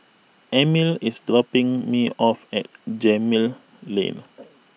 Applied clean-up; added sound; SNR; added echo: none; none; none; none.